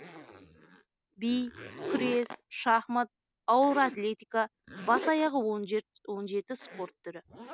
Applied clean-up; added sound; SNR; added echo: none; Zipper (clothing); 13 dB; none.